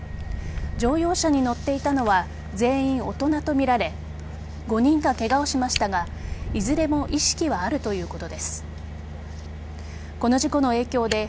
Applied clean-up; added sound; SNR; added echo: none; Fire; 14 dB; none.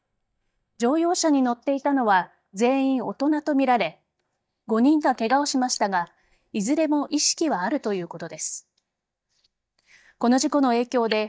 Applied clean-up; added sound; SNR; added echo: neural mask model DeepFilterNet 3.